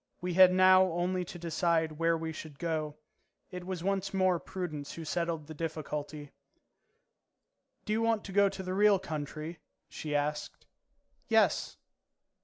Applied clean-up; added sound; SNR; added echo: none; none; none; none.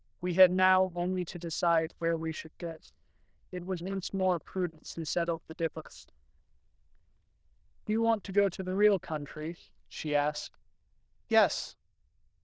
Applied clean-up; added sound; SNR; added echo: neural diffusion model UNIVERSE++.